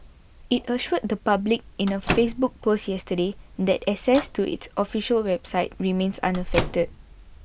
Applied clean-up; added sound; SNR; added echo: none; Microwave oven; 11 dB; none.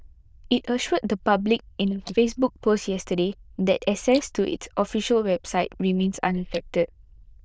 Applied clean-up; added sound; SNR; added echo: neural diffusion model UNIVERSE++.